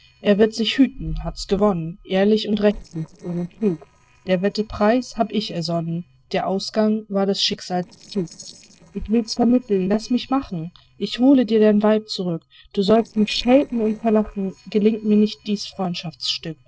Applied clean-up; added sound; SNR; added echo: neural separator model SepFormer DNS4.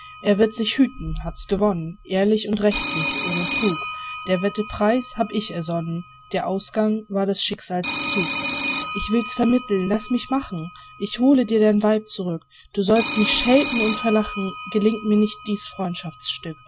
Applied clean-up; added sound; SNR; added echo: none; Telephone; 3 dB; none.